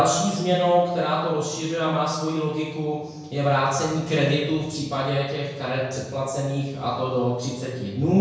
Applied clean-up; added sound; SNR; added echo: none; none; none; reverberation time 1.0 s.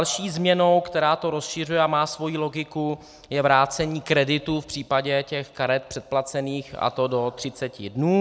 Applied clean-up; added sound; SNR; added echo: none; none; none; none.